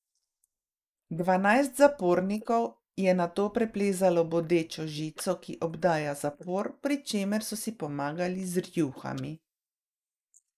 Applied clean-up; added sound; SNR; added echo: neural mask model Resemble Enhance denoiser.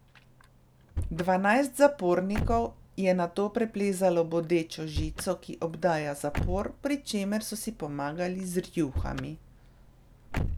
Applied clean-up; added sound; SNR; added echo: none; Slam / Car; 9 dB; none.